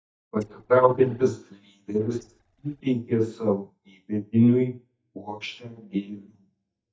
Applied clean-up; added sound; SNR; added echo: neural mask model DeepFilterNet 3.